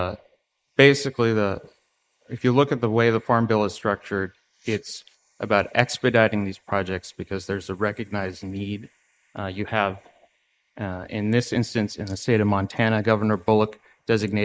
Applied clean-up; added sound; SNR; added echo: neural mask model Resemble Enhance denoiser.